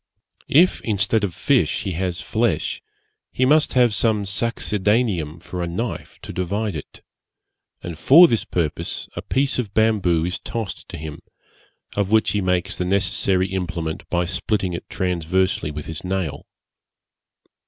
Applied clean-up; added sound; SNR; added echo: none; none; none; none.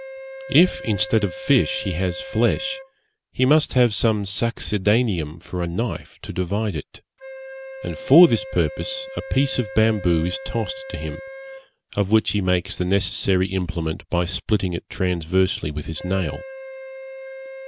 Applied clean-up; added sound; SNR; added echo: none; Wind instrument, woodwind instrument; 16 dB; none.